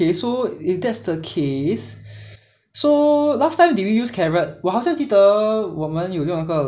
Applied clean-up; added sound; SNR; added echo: none; none; none; none.